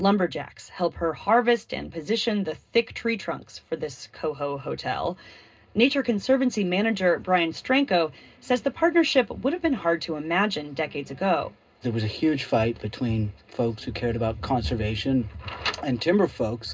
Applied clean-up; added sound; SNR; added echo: none; none; none; reverberation time 0.2 s.